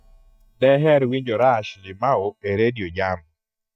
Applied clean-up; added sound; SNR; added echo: neural mask model DeepFilterNet 3.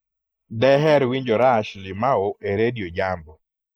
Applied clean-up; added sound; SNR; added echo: neural mask model Resemble Enhance denoiser.